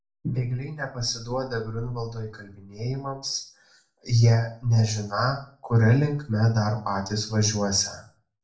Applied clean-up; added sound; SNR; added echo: none; none; none; reverberation time 0.4 s.